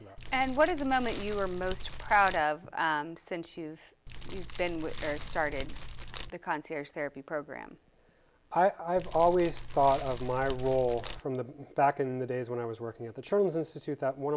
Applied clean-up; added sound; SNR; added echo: none; Fire; 7 dB; none.